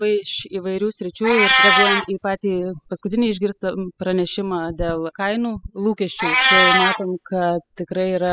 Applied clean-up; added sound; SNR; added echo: classical method spectral subtraction.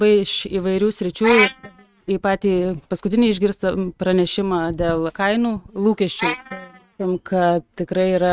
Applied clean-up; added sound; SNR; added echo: neural mask model RNNoise.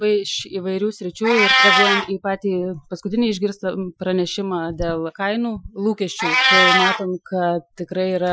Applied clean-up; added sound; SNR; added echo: classical method Wiener filter.